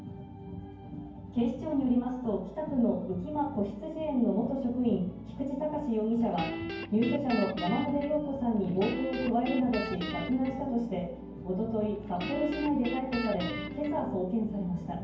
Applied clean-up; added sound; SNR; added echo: none; Guitar; 8 dB; reverberation time 0.9 s.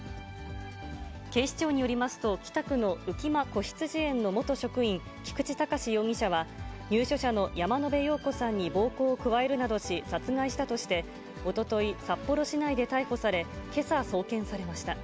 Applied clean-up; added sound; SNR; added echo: none; none; none; none.